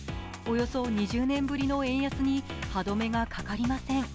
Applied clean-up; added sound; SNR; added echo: none; none; none; none.